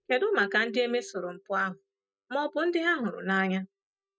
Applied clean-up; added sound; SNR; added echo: neural mask model DeepFilterNet 3.